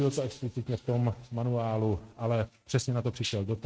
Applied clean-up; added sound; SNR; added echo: neural mask model RNNoise.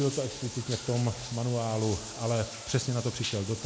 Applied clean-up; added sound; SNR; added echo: none; Bathtub (filling or washing); 10 dB; none.